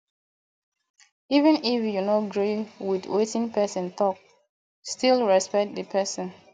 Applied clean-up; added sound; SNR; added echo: none; none; none; none.